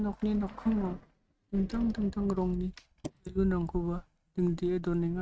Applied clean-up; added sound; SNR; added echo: neural mask model RNNoise.